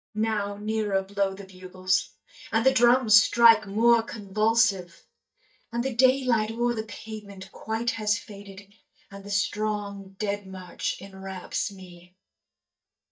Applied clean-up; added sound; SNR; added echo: neural mask model DeepFilterNet 3.